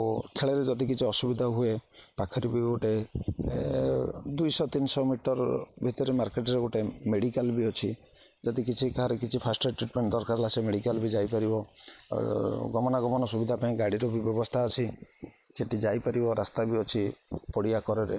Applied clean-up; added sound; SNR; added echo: neural mask model Resemble Enhance denoiser.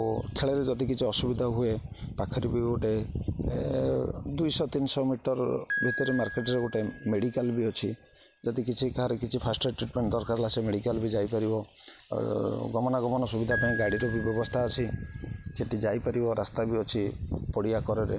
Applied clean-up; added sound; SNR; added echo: none; Piano; 14 dB; none.